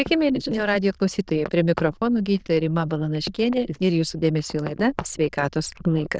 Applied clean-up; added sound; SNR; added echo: neural diffusion model UNIVERSE++.